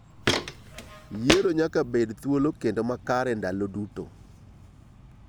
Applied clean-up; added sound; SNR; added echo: none; Walk, footsteps; 2 dB; none.